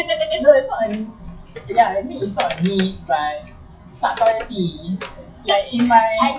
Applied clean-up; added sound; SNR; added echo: classical method WPE with log-MMSE.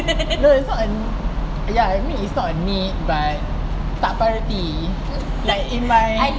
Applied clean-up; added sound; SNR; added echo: none; none; none; none.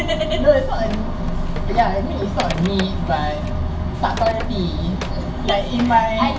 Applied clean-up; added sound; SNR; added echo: none; Wood; 17 dB; reverberation time 0.3 s.